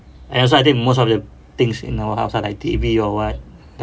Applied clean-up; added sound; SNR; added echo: none; none; none; none.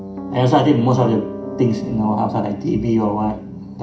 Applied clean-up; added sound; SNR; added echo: none; Piano; 10 dB; reverberation time 0.5 s.